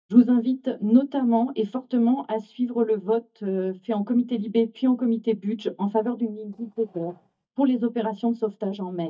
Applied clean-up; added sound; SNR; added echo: neural mask model DeepFilterNet 3.